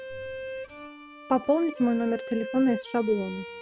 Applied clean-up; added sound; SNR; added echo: none; Bowed string instrument; 11 dB; none.